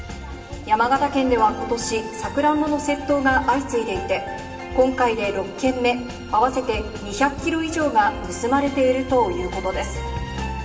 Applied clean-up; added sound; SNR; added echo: none; none; none; reverberation time 2.1 s.